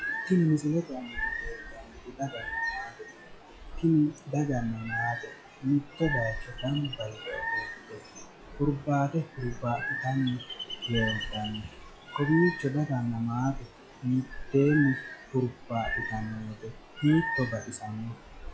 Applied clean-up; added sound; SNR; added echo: classical method log-MMSE.